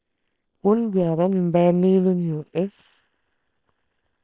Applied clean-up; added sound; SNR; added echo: neural separator model SepFormer WHAM!.